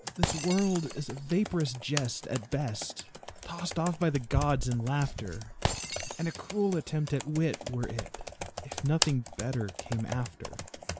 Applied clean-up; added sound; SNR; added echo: none; Computer keyboard + Shatter; 6 dB; none.